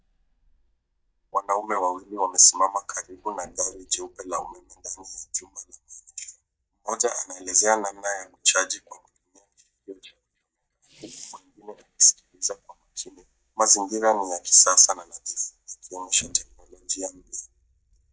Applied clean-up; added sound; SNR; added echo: neural mask model DeepFilterNet 3.